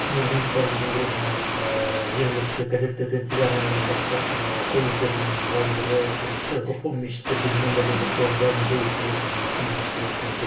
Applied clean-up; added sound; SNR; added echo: none; Water; 1 dB; reverberation time 0.2 s.